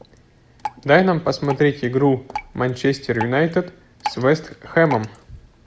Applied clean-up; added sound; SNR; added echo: none; Drip; 15 dB; none.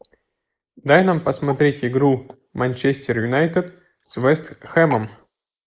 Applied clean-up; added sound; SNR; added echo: neural mask model Resemble Enhance denoiser.